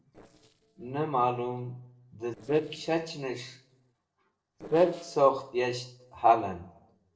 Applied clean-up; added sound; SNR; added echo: neural separator model SepFormer DNS4.